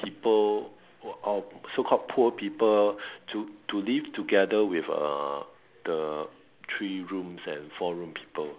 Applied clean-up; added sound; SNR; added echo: none; none; none; none.